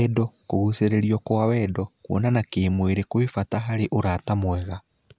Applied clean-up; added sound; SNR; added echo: none; none; none; none.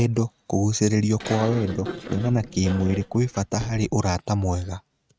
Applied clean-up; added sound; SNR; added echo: neural mask model RNNoise.